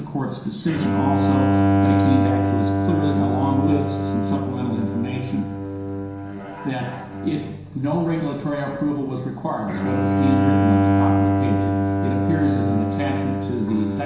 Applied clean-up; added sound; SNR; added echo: none; Bowed string instrument; -3 dB; reverberation time 0.7 s.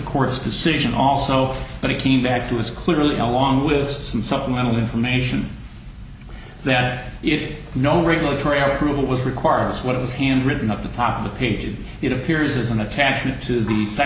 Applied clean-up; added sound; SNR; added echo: none; none; none; none.